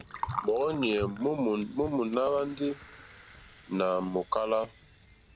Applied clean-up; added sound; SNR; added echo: none; Gurgling; 13 dB; none.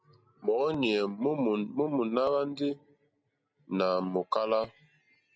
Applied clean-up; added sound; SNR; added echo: none; none; none; none.